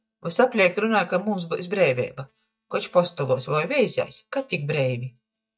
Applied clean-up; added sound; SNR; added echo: neural mask model DeepFilterNet 3.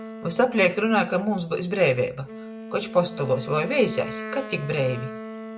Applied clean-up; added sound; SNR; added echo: none; Wind instrument, woodwind instrument; 13 dB; none.